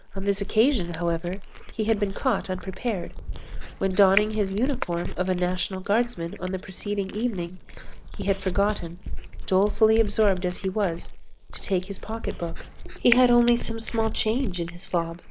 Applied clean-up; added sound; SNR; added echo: neural mask model Resemble Enhance denoiser.